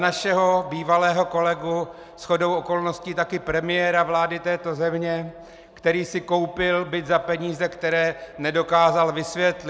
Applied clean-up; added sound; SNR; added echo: none; none; none; none.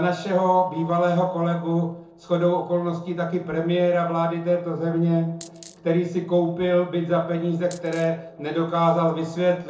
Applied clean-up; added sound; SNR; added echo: neural separator model SepFormer DNS4.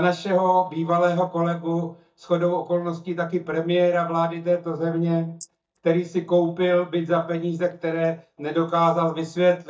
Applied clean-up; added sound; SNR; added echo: neural mask model DeepFilterNet 3.